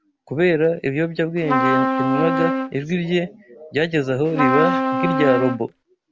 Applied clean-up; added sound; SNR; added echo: none; Trumpet; 0 dB; none.